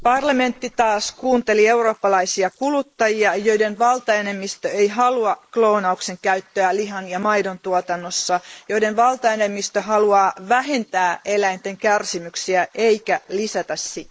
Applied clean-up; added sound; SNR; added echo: neural mask model Resemble Enhance denoiser.